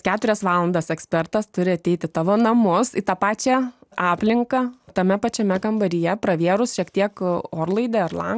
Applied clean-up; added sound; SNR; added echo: none; none; none; none.